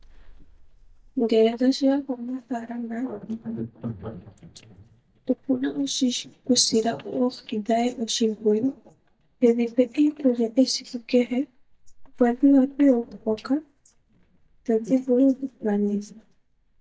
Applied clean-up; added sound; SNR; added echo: neural mask model DeepFilterNet 3.